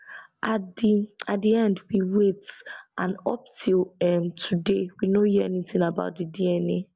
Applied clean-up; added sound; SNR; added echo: none; none; none; none.